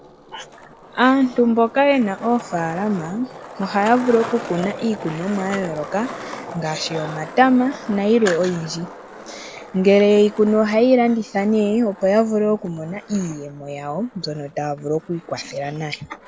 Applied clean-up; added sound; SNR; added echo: none; Skateboard; 16 dB; none.